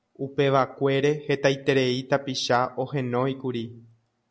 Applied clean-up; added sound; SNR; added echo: none; none; none; none.